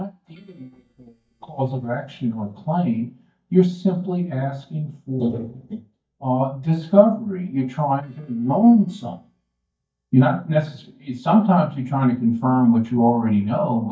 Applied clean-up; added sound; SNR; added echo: neural mask model DeepFilterNet 3.